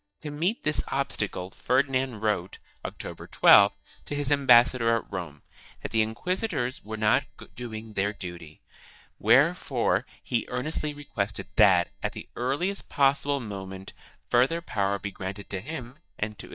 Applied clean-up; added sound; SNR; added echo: neural mask model DeepFilterNet 3.